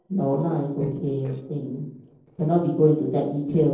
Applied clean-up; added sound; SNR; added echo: neural separator model SepFormer DNS4.